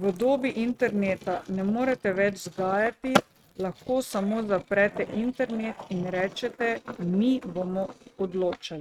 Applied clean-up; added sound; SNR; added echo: neural mask model RNNoise.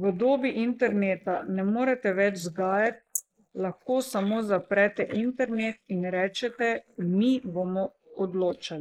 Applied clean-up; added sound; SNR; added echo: neural mask model Resemble Enhance denoiser.